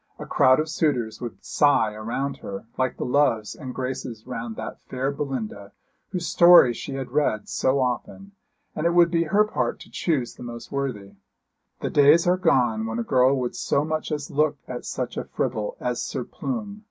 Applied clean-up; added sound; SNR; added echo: none; none; none; none.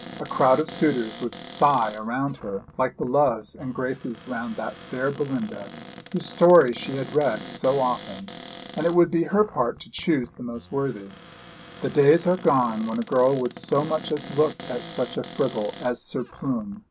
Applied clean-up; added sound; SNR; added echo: none; Cupboard open or close; 17 dB; none.